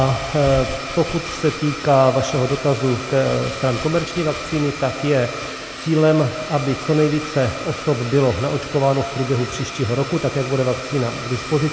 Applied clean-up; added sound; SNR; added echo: none; Domestic sounds, home sounds; 11 dB; none.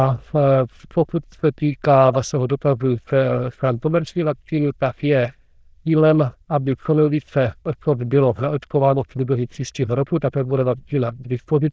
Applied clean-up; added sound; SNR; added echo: neural diffusion model UNIVERSE++.